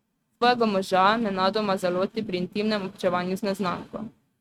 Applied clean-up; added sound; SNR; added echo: neural mask model RNNoise.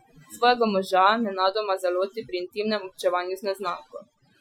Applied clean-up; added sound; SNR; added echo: classical method Wiener filter.